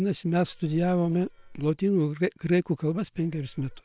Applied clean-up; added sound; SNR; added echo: neural separator model SepFormer WHAM!.